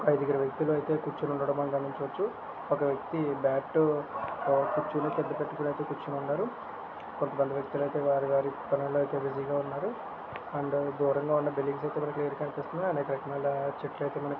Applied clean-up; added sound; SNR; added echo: none; none; none; none.